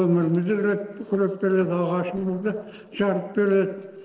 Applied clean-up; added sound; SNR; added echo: neural separator model SepFormer DNS4.